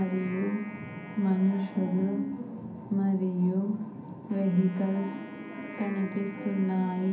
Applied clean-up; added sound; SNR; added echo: none; Wind instrument, woodwind instrument; 19 dB; reverberation time 0.6 s.